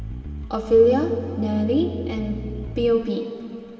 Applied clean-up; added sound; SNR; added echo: none; Bass guitar; 10 dB; reverberation time 2.7 s.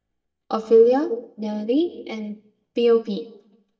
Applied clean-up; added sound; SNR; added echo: neural mask model DeepFilterNet 3.